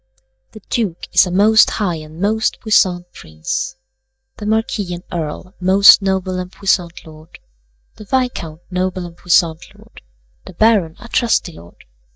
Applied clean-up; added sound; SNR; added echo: neural mask model DeepFilterNet 3.